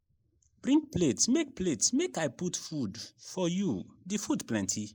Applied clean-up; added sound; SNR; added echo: neural mask model Resemble Enhance denoiser.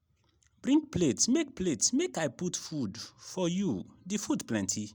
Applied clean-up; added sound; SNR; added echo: none; none; none; none.